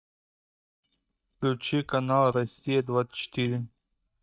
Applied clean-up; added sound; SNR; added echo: neural mask model DeepFilterNet 3.